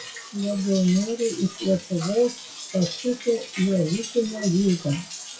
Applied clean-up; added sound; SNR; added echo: classical method WPE with log-MMSE.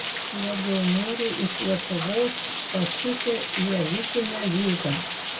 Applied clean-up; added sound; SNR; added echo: none; Rain; -2 dB; reverberation time 0.2 s.